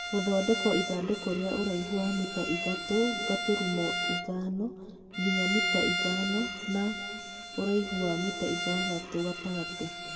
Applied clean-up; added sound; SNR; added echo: none; Bowed string instrument; 4 dB; reverberation time 1.7 s.